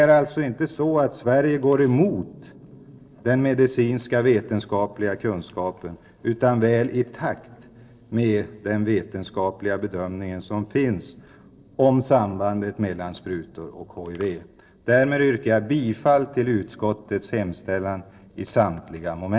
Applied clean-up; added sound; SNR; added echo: neural separator model SepFormer DNS4.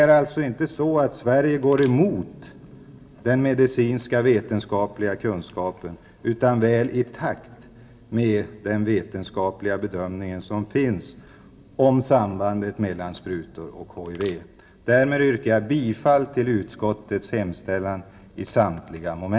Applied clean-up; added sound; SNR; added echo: none; Crushing; 19 dB; reverberation time 1.3 s.